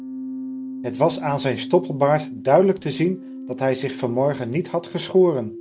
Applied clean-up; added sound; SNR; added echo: none; Keyboard (musical); 12 dB; none.